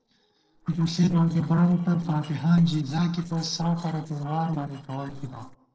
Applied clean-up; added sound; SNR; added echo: neural separator model SepFormer DNS4.